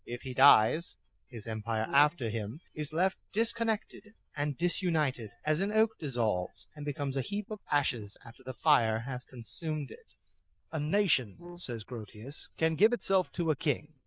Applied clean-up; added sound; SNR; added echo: neural diffusion model UNIVERSE++.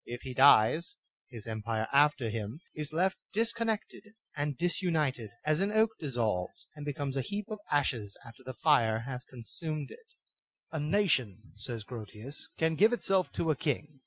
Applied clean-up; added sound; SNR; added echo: none; none; none; none.